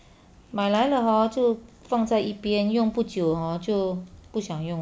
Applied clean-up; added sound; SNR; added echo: none; none; none; none.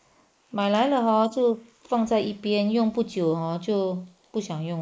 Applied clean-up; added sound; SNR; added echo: neural mask model Resemble Enhance denoiser.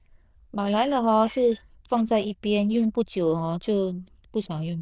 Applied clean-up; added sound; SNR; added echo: neural diffusion model UNIVERSE++.